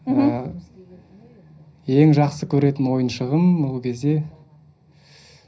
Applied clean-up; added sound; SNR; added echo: none; none; none; reverberation time 0.4 s.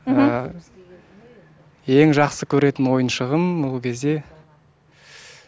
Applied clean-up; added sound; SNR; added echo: none; none; none; none.